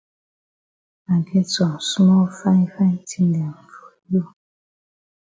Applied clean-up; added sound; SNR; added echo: none; none; none; none.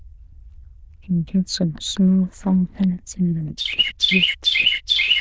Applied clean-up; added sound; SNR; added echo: neural diffusion model UNIVERSE++.